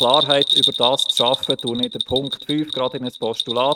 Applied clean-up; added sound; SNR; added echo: neural mask model RNNoise.